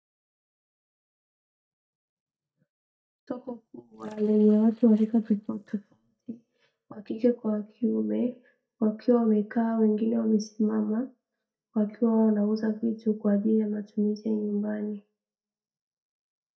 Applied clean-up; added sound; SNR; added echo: neural mask model DeepFilterNet 3.